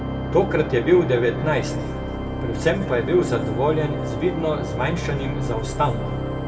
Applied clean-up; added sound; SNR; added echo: none; Organ; 4 dB; reverberation time 1.2 s.